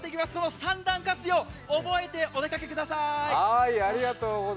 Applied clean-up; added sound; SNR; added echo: none; none; none; none.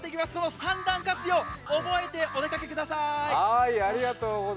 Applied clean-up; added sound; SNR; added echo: none; Alarm; 13 dB; none.